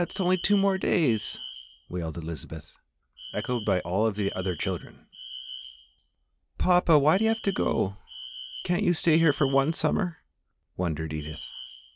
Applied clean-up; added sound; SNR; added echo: none; Alarm; 16 dB; none.